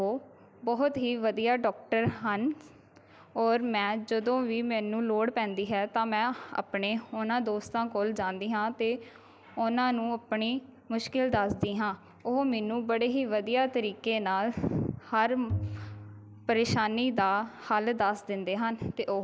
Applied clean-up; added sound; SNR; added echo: none; Bowed string instrument; 10 dB; none.